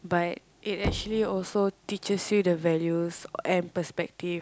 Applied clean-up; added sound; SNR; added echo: none; Knock; 11 dB; none.